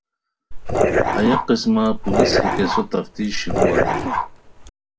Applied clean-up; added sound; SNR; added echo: none; Dog; -3 dB; reverberation time 0.2 s.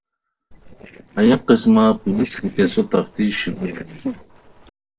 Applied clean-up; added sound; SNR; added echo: neural separator model SepFormer DNS4.